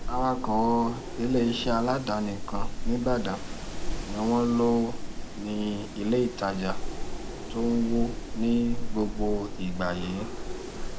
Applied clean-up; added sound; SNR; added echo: none; Wind; 3 dB; none.